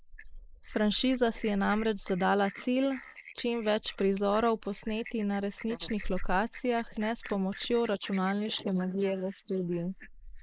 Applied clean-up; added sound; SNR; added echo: neural mask model Resemble Enhance denoiser.